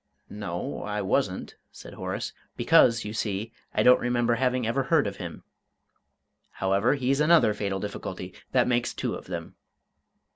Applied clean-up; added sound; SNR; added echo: none; none; none; none.